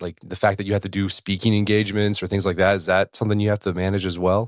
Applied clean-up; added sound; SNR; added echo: none; none; none; none.